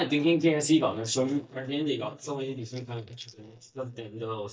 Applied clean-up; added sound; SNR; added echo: neural mask model DeepFilterNet 3.